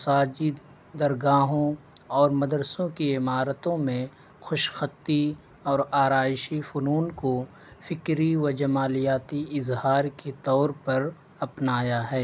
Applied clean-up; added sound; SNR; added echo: none; none; none; none.